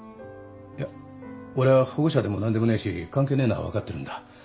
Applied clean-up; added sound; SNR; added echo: none; none; none; none.